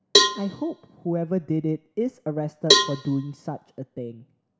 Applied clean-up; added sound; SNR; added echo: none; Cowbell; -3 dB; none.